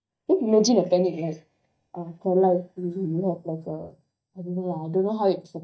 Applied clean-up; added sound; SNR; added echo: neural mask model DeepFilterNet 3.